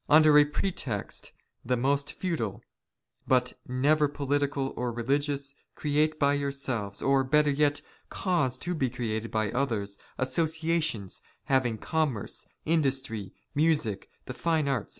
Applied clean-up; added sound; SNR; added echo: none; none; none; none.